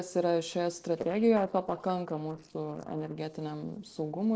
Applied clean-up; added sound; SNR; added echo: neural separator model SepFormer DNS4.